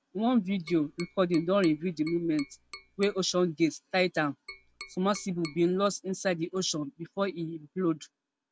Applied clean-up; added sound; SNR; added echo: none; Tap; 18 dB; none.